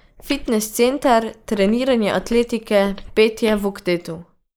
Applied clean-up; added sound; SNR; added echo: neural mask model Resemble Enhance denoiser.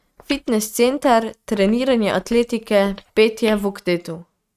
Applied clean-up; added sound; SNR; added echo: neural mask model RNNoise.